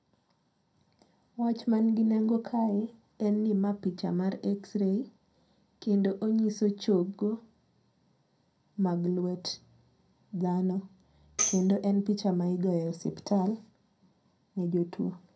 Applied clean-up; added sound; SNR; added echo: none; Tambourine; 6 dB; reverberation time 0.2 s.